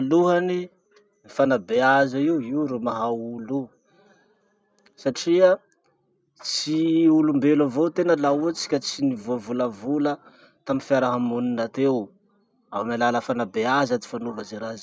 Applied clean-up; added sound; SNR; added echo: none; none; none; none.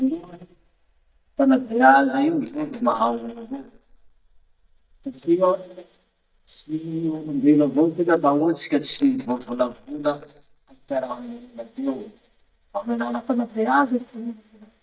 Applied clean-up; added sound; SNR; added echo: neural mask model DeepFilterNet 3.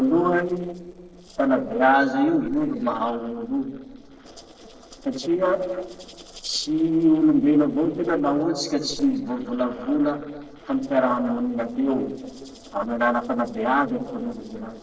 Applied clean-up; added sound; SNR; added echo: neural separator model SepFormer DNS4.